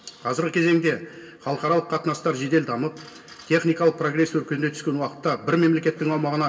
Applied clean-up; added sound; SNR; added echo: none; none; none; reverberation time 0.1 s.